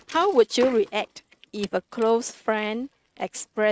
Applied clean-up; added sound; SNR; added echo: neural mask model RNNoise.